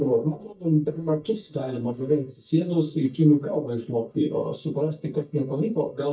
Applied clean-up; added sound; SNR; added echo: neural mask model DeepFilterNet 3.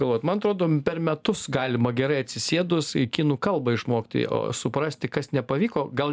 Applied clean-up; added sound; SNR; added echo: none; none; none; none.